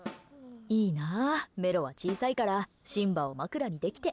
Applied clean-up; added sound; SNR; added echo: none; Snare drum; 19 dB; none.